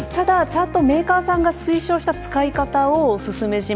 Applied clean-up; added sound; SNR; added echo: none; none; none; none.